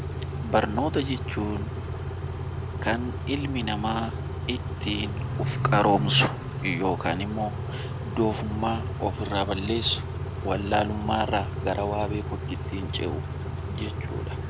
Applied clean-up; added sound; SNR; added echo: none; Idling / Accelerating, revving, vroom / Car; 2 dB; none.